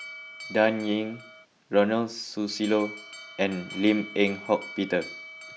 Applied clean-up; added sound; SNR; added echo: none; Alarm; 15 dB; none.